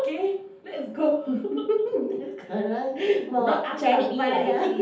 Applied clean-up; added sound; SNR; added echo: none; none; none; reverberation time 0.6 s.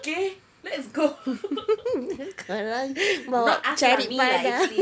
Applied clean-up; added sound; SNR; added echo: none; none; none; none.